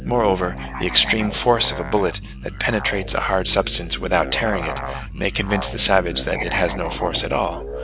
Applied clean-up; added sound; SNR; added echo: none; Musical instrument; 9 dB; none.